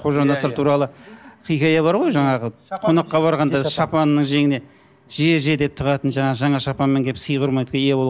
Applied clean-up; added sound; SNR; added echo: none; none; none; none.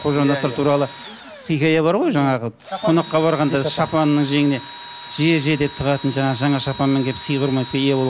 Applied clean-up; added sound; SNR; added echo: none; Engine / Drill; 17 dB; none.